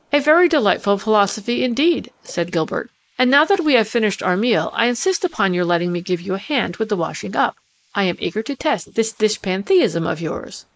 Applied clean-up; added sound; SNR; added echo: neural mask model Resemble Enhance denoiser.